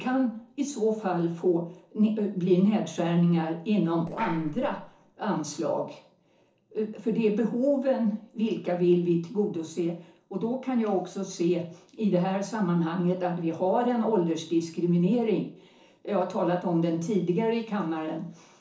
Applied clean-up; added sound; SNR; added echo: neural separator model SepFormer DNS4.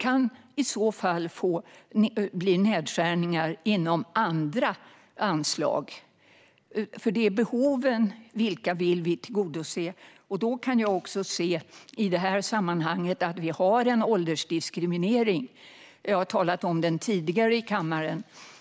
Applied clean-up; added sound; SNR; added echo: none; none; none; none.